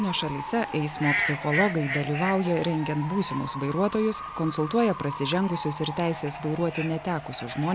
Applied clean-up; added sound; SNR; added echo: none; Bird / Fowl; 7 dB; none.